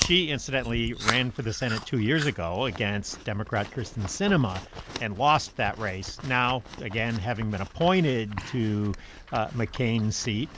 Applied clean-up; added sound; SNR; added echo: none; Chewing, mastication; 11 dB; none.